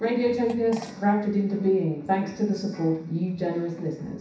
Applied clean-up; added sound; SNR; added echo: none; Fart; 19 dB; reverberation time 0.7 s.